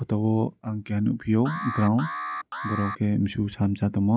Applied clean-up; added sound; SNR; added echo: none; Alarm; 8 dB; none.